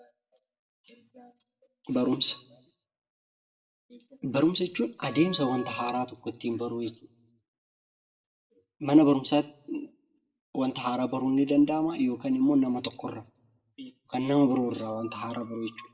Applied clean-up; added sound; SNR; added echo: none; Wind instrument, woodwind instrument; 17 dB; reverberation time 0.4 s.